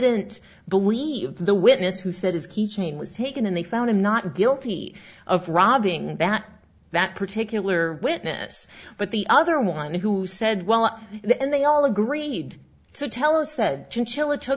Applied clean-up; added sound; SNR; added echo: none; none; none; none.